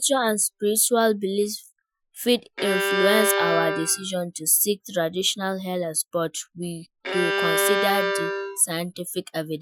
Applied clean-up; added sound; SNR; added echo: classical method Wiener filter.